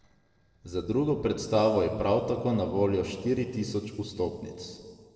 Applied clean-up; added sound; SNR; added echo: neural separator model SepFormer DNS4.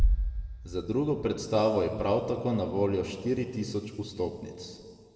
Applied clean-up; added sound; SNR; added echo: none; Bass drum; 4 dB; reverberation time 1.9 s.